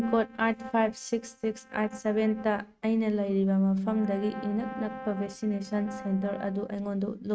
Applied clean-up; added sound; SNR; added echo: neural mask model RNNoise.